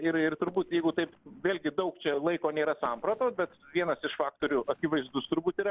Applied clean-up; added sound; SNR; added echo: neural separator model SepFormer DNS4.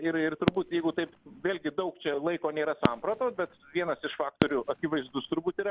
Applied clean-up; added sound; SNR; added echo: none; Fireworks; 4 dB; none.